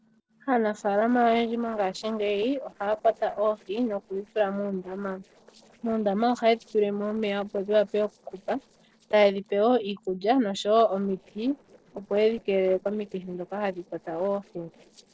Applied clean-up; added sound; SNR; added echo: neural separator model SepFormer DNS4.